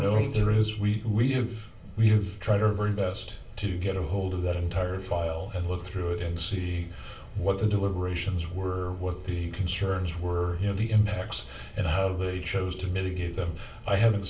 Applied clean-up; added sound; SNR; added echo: none; none; none; reverberation time 0.3 s.